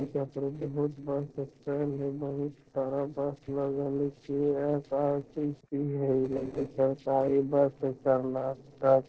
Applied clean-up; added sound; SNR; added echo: neural separator model SepFormer DNS4.